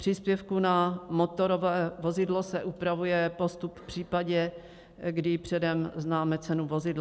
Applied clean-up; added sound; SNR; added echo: none; none; none; none.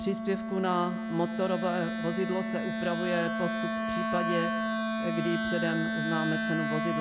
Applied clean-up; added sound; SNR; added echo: none; Wind instrument, woodwind instrument; -1 dB; none.